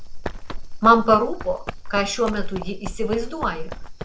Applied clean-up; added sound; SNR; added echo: none; Run; 5 dB; none.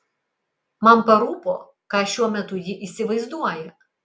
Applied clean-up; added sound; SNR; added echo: none; none; none; none.